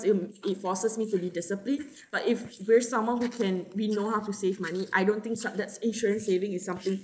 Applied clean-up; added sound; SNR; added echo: neural mask model Resemble Enhance denoiser.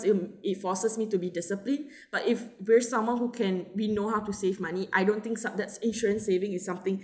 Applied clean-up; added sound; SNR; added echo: none; none; none; none.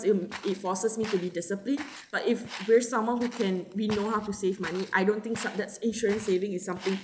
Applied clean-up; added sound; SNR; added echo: none; Walk, footsteps; 16 dB; none.